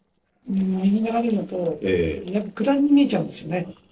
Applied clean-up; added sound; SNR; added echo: neural separator model SepFormer DNS4.